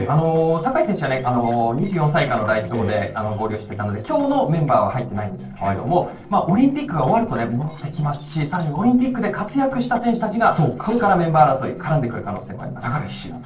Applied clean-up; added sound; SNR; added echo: neural separator model SepFormer DNS4.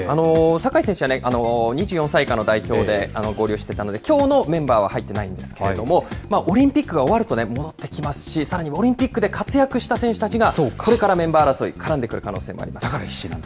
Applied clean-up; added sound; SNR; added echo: none; none; none; none.